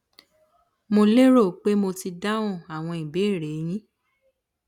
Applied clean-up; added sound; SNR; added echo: none; none; none; none.